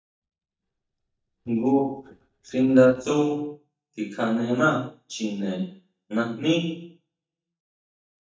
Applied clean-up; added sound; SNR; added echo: neural mask model DeepFilterNet 3.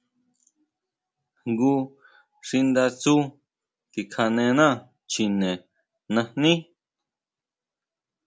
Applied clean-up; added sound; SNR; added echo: none; none; none; none.